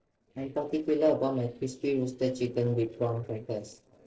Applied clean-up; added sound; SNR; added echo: neural separator model SepFormer DNS4.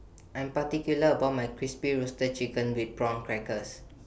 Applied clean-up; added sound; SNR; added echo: none; none; none; none.